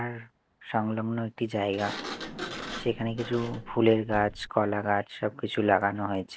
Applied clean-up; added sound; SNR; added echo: none; Sliding door; 14 dB; none.